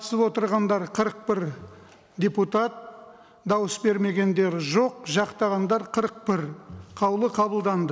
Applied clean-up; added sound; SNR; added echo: none; none; none; none.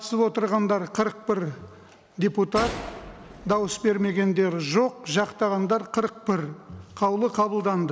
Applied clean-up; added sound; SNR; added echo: none; Gunshot, gunfire; 14 dB; none.